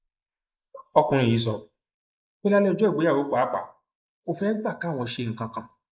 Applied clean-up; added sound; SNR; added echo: neural mask model Resemble Enhance denoiser.